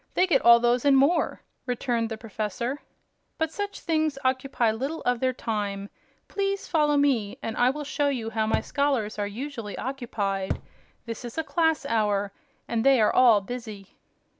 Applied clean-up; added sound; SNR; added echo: none; Thump, thud; 7 dB; none.